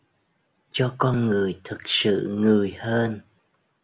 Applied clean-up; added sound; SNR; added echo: none; none; none; none.